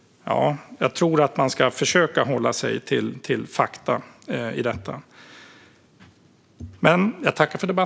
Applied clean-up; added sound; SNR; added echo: none; none; none; none.